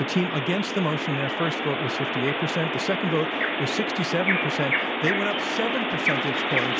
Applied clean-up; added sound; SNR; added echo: none; Bird vocalization, bird call, bird song; -1 dB; none.